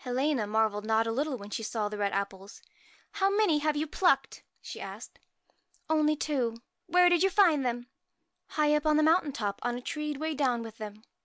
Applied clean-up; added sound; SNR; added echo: none; none; none; none.